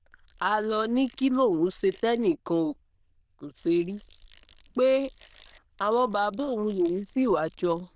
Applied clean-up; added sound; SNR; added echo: neural diffusion model UNIVERSE++.